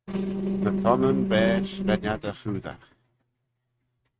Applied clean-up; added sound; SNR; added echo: neural mask model RNNoise.